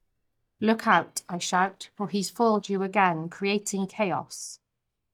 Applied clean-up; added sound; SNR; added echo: neural mask model DeepFilterNet 3.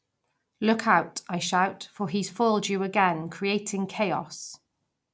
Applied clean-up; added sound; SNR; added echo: none; none; none; none.